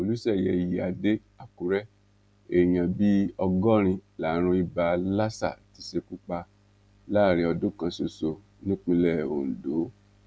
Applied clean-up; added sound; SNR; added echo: none; none; none; none.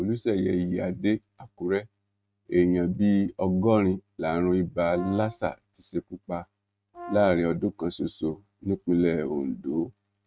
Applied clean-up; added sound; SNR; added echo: neural mask model RNNoise.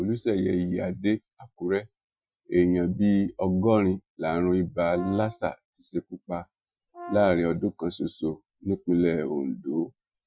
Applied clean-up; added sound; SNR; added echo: classical method Wiener filter.